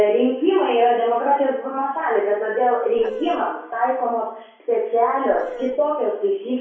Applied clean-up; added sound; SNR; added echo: none; Dog; 13 dB; reverberation time 0.6 s.